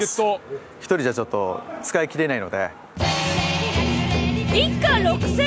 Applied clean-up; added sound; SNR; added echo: none; none; none; none.